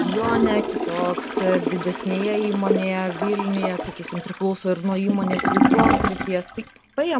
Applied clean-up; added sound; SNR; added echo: none; Toilet flush / Gurgling; 0 dB; none.